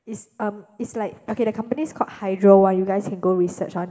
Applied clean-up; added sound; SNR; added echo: none; none; none; reverberation time 1.4 s.